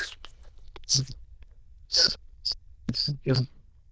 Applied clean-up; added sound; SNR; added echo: neural diffusion model UNIVERSE++.